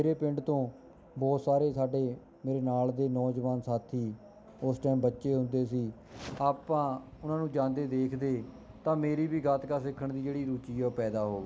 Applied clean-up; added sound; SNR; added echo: none; none; none; none.